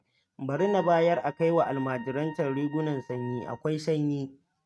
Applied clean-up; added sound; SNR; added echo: neural mask model RNNoise.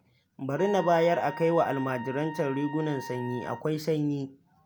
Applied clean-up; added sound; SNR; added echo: none; Trumpet; 13 dB; none.